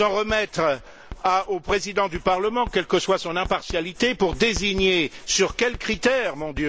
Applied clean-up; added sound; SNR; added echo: none; Writing; 15 dB; none.